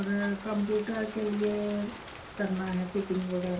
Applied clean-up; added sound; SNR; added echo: none; Rain; 13 dB; reverberation time 0.2 s.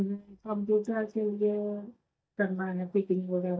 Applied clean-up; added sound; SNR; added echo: neural mask model DeepFilterNet 3.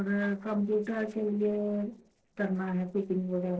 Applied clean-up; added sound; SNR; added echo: neural separator model SepFormer DNS4.